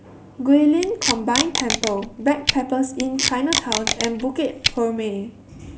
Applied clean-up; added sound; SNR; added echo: none; Packing tape, duct tape; 3 dB; none.